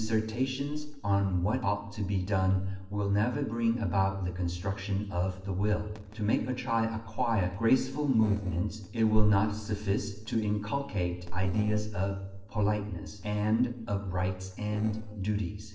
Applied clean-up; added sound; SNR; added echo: neural separator model SepFormer DNS4.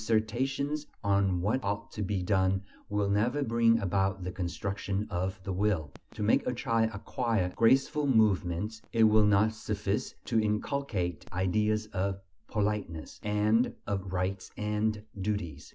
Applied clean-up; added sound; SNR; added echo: none; none; none; none.